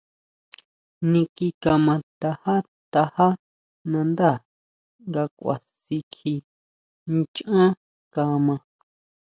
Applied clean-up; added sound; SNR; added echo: none; none; none; none.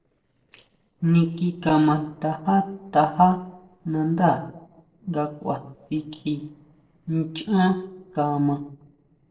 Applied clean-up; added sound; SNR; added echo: neural separator model SepFormer DNS4.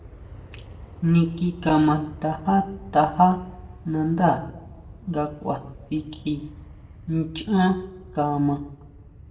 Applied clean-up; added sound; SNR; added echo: none; Aircraft; 18 dB; reverberation time 0.6 s.